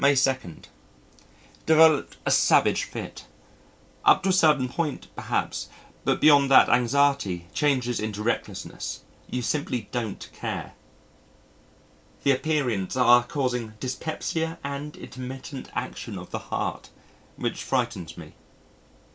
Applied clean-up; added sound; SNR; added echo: none; none; none; none.